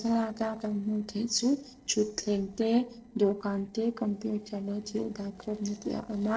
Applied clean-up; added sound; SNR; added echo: neural separator model SepFormer DNS4.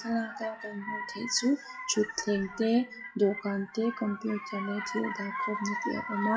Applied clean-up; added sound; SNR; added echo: classical method WPE with log-MMSE.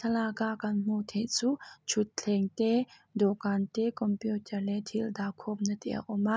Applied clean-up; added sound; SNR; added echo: none; none; none; none.